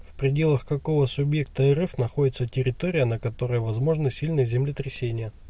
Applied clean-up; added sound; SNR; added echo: none; none; none; none.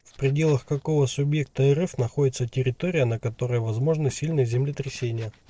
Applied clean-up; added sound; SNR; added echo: neural separator model SepFormer DNS4.